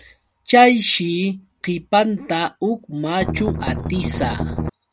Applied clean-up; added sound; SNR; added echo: none; Strum; 4 dB; none.